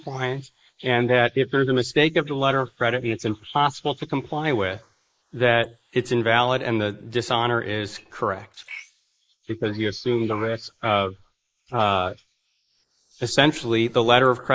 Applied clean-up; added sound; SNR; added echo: neural mask model Resemble Enhance denoiser.